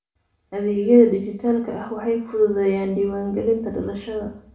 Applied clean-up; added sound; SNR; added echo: none; none; none; reverberation time 0.5 s.